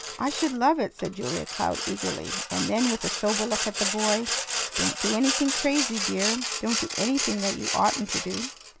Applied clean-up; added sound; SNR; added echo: none; Sawing; 2 dB; none.